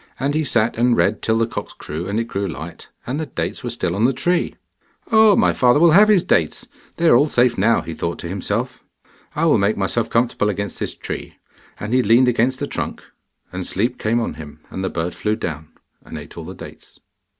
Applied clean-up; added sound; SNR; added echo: none; none; none; none.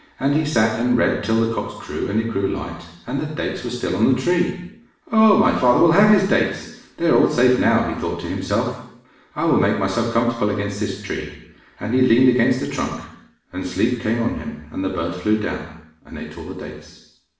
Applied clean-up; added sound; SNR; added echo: none; none; none; reverberation time 0.7 s.